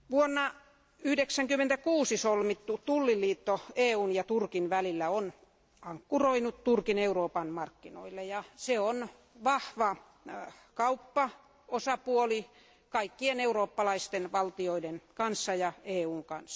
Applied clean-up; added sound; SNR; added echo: none; none; none; none.